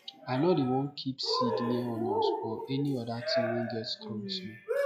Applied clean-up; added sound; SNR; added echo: classical method log-MMSE.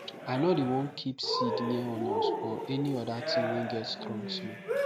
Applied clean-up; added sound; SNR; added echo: none; Cheering; 1 dB; none.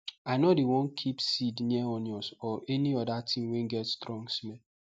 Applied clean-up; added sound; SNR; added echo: none; none; none; none.